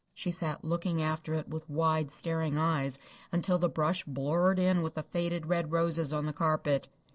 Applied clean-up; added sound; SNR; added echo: neural separator model SepFormer DNS4.